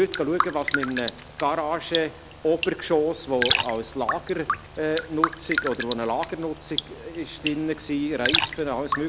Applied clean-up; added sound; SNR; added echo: none; Raindrop; 3 dB; none.